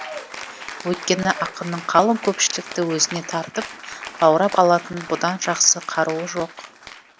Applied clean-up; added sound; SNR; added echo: none; Applause / Cheering; 14 dB; none.